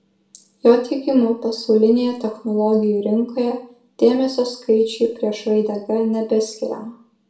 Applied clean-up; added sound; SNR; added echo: none; none; none; reverberation time 0.4 s.